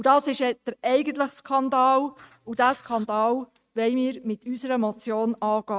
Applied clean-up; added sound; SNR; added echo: neural mask model RNNoise.